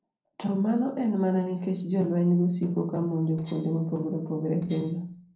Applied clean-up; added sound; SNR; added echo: neural separator model SepFormer DNS4.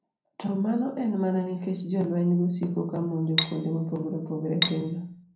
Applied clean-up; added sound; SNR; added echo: none; Cutlery, silverware; 0 dB; reverberation time 0.5 s.